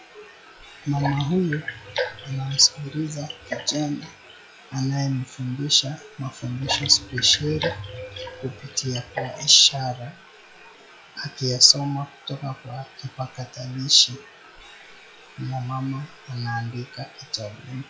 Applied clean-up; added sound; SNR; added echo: classical method log-MMSE.